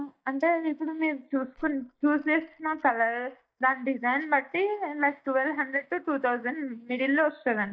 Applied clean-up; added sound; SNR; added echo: neural mask model DeepFilterNet 3.